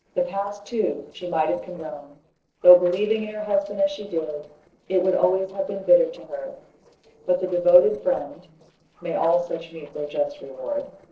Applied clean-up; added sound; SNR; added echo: neural separator model SepFormer DNS4.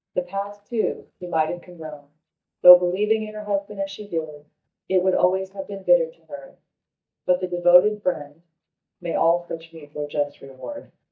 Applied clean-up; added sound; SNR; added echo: neural mask model DeepFilterNet 3.